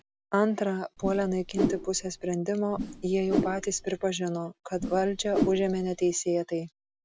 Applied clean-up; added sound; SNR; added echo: none; Whoosh, swoosh, swish; 4 dB; none.